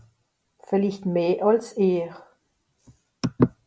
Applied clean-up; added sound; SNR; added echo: none; none; none; none.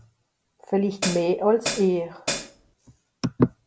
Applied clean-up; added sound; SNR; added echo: none; Hi-hat; 5 dB; none.